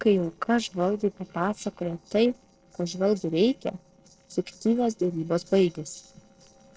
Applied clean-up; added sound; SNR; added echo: neural separator model SepFormer DNS4.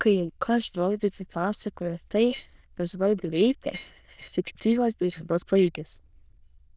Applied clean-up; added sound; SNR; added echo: neural diffusion model UNIVERSE++.